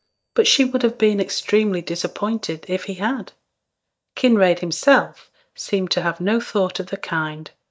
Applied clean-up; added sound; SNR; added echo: neural mask model DeepFilterNet 3.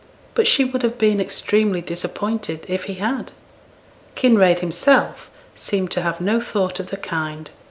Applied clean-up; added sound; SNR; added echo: none; none; none; none.